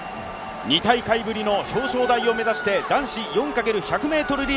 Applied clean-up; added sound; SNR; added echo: none; Telephone; 19 dB; none.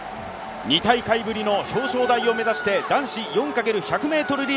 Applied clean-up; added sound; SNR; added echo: none; none; none; none.